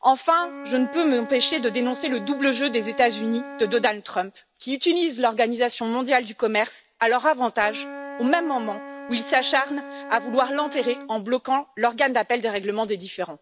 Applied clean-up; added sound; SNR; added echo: none; Wind instrument, woodwind instrument; 16 dB; none.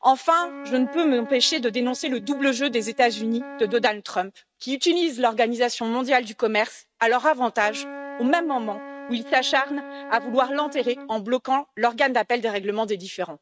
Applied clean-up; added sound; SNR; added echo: neural mask model RNNoise.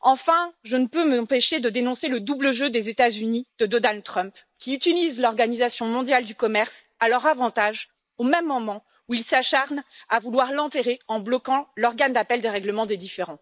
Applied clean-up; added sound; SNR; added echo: neural mask model Resemble Enhance denoiser.